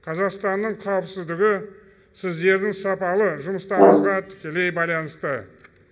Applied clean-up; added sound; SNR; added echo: none; Brass instrument; -5 dB; none.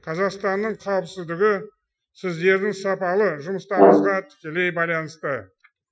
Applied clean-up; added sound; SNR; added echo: classical method Wiener filter.